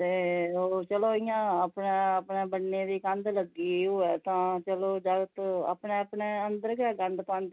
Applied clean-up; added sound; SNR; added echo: none; none; none; none.